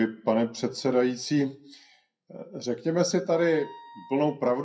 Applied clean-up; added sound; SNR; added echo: classical method WPE with log-MMSE.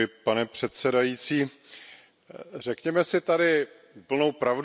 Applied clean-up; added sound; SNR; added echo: none; none; none; none.